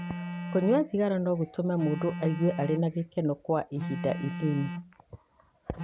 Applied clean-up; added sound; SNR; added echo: none; Telephone; 9 dB; none.